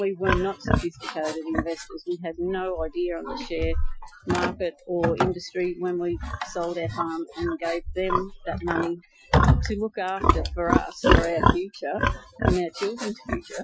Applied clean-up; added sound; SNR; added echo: classical method Wiener filter.